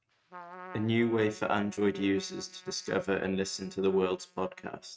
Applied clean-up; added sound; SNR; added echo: neural mask model RNNoise.